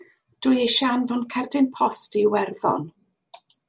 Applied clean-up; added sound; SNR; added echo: none; none; none; none.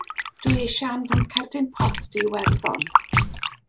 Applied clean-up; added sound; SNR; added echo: none; Drum + Fill (with liquid); -4 dB; none.